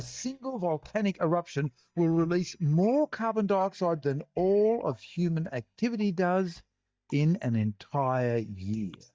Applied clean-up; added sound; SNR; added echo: neural mask model DeepFilterNet 3.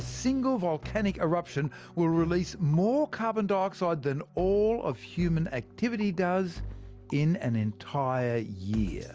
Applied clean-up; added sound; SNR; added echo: none; none; none; none.